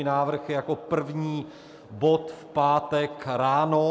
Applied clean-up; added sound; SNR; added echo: none; none; none; none.